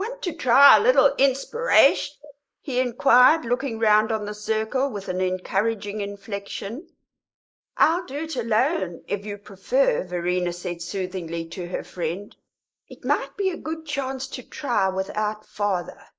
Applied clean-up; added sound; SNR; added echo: neural mask model Resemble Enhance denoiser.